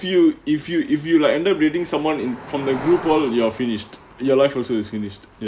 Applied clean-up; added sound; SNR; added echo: none; Cricket; 18 dB; none.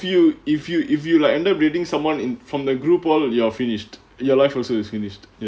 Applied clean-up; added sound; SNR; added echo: none; none; none; none.